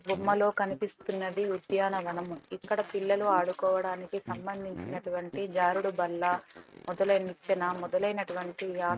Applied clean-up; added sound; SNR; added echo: neural mask model RNNoise.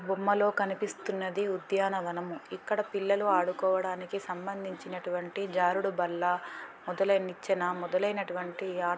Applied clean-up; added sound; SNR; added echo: none; none; none; none.